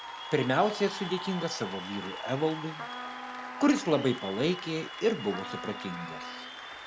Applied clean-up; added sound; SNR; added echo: none; Applause / Cheering + Trumpet; 9 dB; none.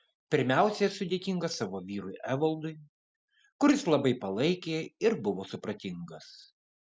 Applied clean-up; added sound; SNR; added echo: none; none; none; none.